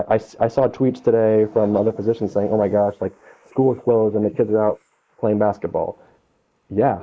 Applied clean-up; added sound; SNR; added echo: neural mask model Resemble Enhance denoiser.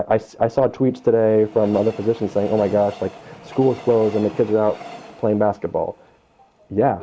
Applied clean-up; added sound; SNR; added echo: none; Train; 20 dB; none.